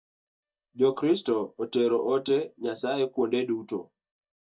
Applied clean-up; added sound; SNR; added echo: neural mask model DeepFilterNet 3.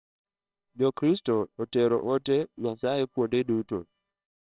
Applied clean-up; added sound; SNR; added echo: neural separator model SepFormer WHAMR!.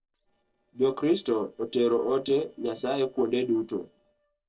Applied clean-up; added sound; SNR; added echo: neural separator model SepFormer DNS4.